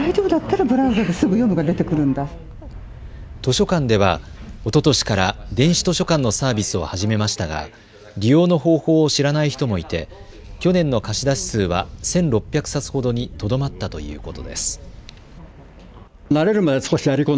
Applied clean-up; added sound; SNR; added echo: none; Wind; 19 dB; none.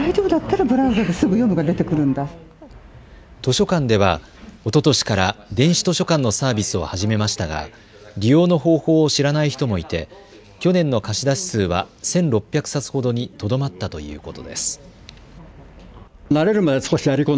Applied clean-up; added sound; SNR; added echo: none; none; none; none.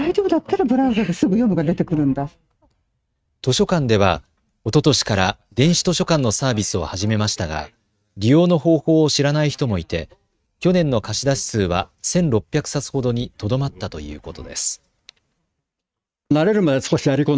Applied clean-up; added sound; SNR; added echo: neural mask model RNNoise.